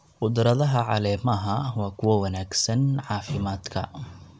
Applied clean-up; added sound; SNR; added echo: none; none; none; none.